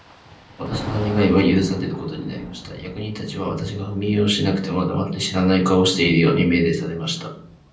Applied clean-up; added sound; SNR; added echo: none; Thunder / Rain; 16 dB; reverberation time 0.6 s.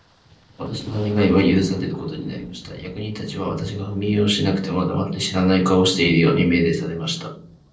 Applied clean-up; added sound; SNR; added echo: neural separator model SepFormer DNS4.